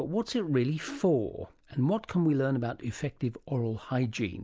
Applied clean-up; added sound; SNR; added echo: none; none; none; none.